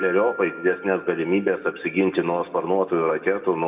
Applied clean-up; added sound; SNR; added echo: none; Glockenspiel; 18 dB; reverberation time 1.1 s.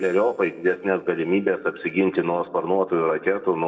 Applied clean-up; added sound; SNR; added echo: neural separator model SepFormer DNS4.